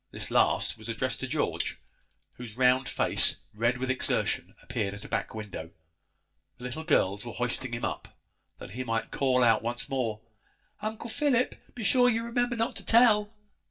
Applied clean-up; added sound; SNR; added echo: none; none; none; reverberation time 0.2 s.